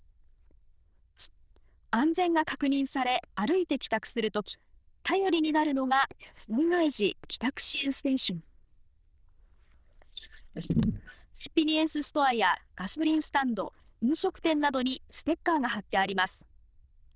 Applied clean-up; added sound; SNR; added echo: neural diffusion model UNIVERSE++.